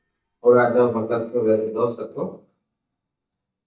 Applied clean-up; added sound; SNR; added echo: neural mask model DeepFilterNet 3.